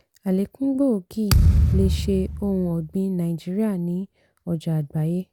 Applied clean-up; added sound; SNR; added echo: none; Thump, thud; -2 dB; none.